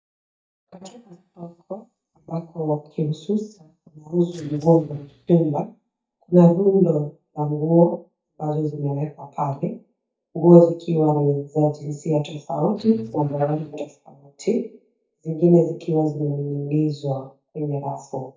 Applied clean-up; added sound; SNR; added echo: neural mask model DeepFilterNet 3.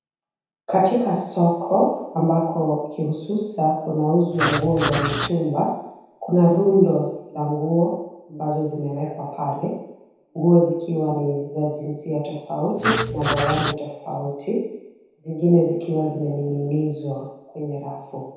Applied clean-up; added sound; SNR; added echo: none; Writing; 1 dB; reverberation time 0.9 s.